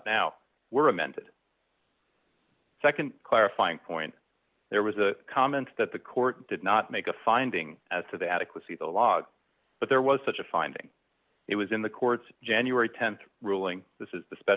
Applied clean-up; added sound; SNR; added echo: none; none; none; none.